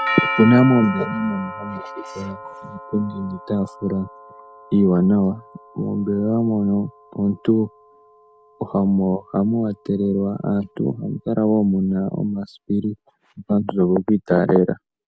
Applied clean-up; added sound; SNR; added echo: none; Doorbell; 13 dB; none.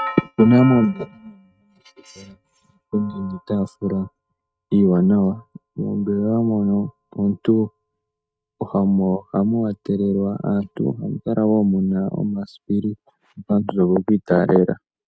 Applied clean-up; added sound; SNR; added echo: neural mask model RNNoise.